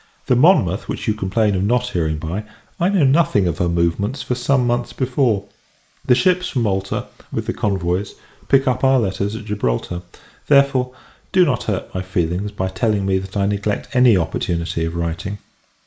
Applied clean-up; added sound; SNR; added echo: neural mask model Resemble Enhance denoiser.